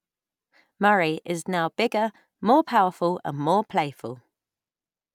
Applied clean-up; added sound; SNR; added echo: none; none; none; none.